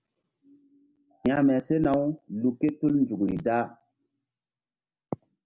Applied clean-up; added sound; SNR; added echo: none; none; none; none.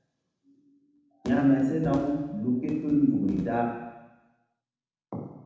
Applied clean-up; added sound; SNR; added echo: none; none; none; reverberation time 1.0 s.